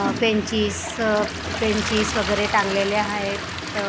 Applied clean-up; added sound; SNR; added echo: none; Toilet flush; 7 dB; none.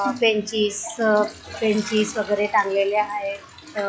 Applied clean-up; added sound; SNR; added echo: classical method log-MMSE.